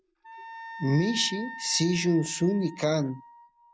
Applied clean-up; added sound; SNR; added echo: none; Wind instrument, woodwind instrument; 14 dB; none.